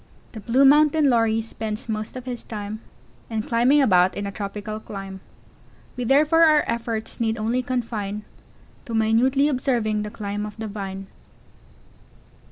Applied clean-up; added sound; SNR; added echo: none; none; none; none.